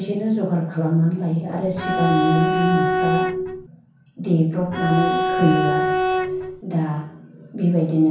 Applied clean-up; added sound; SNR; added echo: none; Bowed string instrument; 0 dB; reverberation time 0.6 s.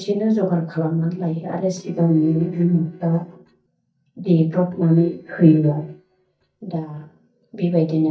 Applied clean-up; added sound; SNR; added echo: neural mask model DeepFilterNet 3.